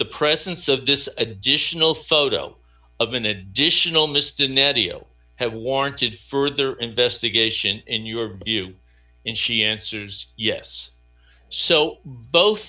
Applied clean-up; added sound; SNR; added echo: none; none; none; none.